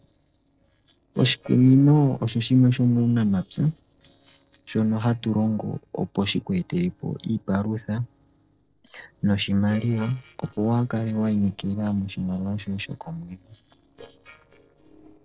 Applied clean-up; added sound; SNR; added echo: neural separator model SepFormer DNS4.